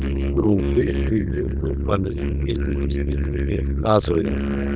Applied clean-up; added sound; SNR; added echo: neural diffusion model UNIVERSE++.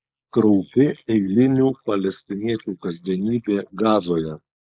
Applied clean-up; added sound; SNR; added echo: neural mask model Resemble Enhance denoiser.